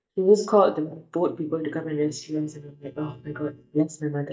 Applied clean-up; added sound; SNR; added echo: neural mask model DeepFilterNet 3.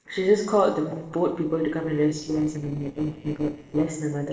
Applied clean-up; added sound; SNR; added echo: neural separator model SepFormer DNS4.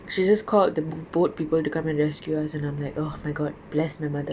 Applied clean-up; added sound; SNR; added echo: none; none; none; none.